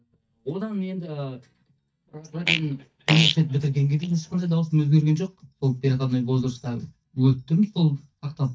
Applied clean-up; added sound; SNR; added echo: neural mask model DeepFilterNet 3.